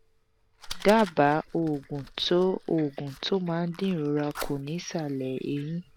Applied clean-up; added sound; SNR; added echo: none; Fire; 17 dB; none.